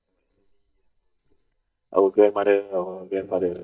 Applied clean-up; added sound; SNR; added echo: neural mask model DeepFilterNet 3.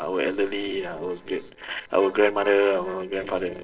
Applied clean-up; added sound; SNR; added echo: neural separator model SepFormer DNS4.